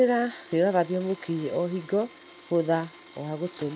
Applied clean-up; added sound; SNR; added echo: none; Domestic sounds, home sounds; 20 dB; none.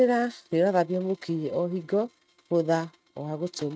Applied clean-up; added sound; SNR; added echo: neural mask model RNNoise.